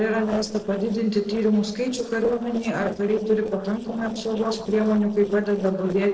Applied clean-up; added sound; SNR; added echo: neural separator model SepFormer DNS4.